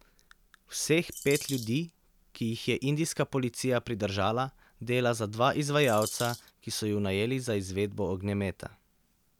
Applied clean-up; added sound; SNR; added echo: none; Bird vocalization, bird call, bird song; 10 dB; none.